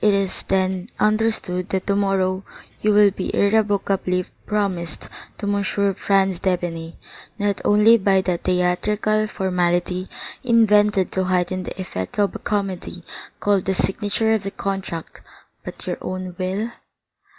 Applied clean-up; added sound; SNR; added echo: none; none; none; none.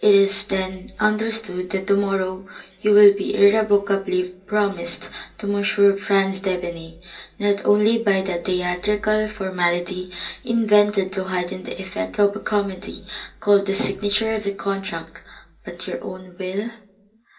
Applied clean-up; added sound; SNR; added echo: none; none; none; reverberation time 0.3 s.